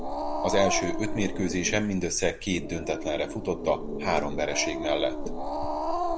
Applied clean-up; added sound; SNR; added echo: none; Growling; 2 dB; none.